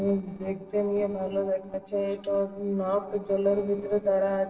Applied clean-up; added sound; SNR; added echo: neural separator model SepFormer DNS4.